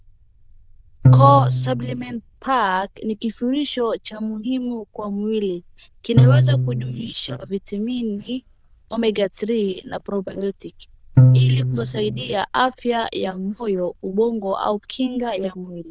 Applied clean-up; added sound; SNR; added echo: neural diffusion model UNIVERSE++.